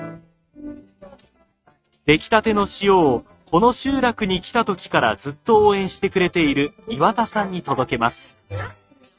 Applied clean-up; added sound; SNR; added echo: neural mask model RNNoise.